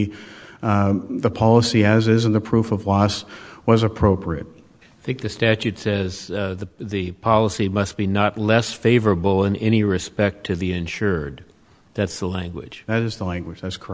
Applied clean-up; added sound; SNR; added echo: none; none; none; none.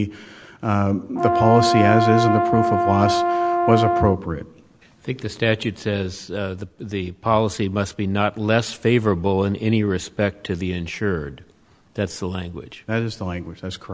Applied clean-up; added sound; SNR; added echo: none; Brass instrument; -2 dB; none.